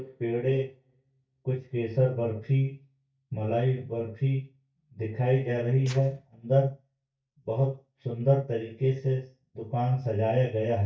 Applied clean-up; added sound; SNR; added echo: neural mask model DeepFilterNet 3.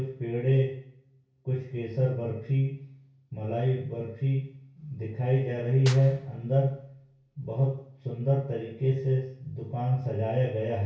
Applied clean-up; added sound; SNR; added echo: none; Clapping / Drum kit; 18 dB; reverberation time 0.6 s.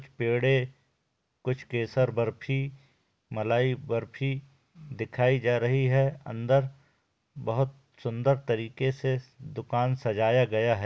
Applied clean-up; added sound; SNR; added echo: none; none; none; none.